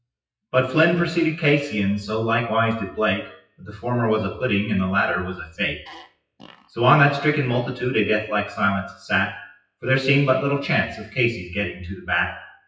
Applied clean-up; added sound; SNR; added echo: classical method WPE with log-MMSE.